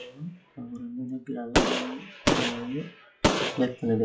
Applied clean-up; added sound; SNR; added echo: classical method WPE with log-MMSE.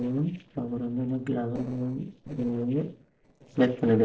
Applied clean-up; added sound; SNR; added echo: neural separator model SepFormer DNS4.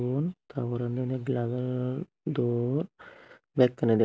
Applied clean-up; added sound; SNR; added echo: none; none; none; none.